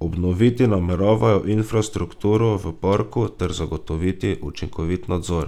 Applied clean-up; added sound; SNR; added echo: none; none; none; none.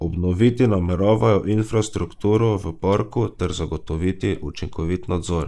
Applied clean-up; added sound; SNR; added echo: neural mask model Resemble Enhance denoiser.